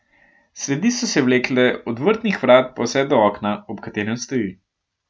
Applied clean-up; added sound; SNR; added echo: none; none; none; none.